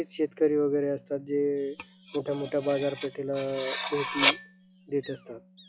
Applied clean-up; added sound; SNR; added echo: classical method log-MMSE.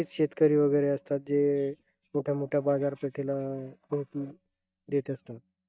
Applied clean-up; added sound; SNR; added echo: neural mask model DeepFilterNet 3.